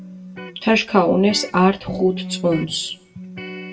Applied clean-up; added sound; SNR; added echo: none; Electric guitar; 13 dB; reverberation time 0.2 s.